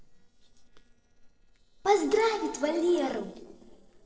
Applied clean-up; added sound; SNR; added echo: neural separator model SepFormer DNS4.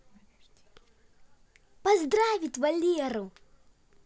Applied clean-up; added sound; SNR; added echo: none; none; none; none.